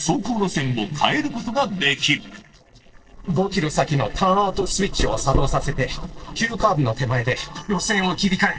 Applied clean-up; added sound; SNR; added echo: neural separator model SepFormer DNS4.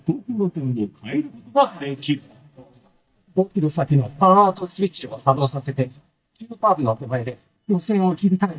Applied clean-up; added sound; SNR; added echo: neural mask model DeepFilterNet 3.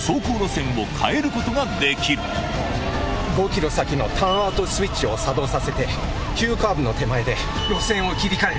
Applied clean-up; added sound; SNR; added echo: none; none; none; none.